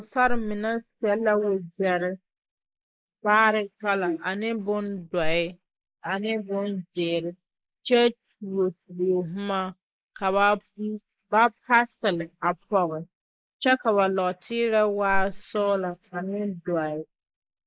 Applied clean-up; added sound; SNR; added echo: neural mask model Resemble Enhance denoiser.